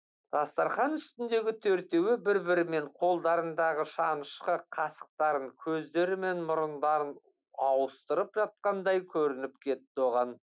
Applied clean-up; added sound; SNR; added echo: none; none; none; none.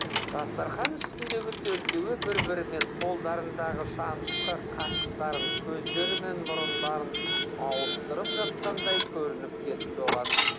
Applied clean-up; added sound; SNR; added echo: none; Coin (dropping) / Alarm; -2 dB; none.